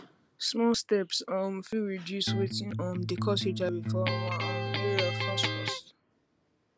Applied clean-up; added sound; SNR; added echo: none; Electric guitar; 0 dB; none.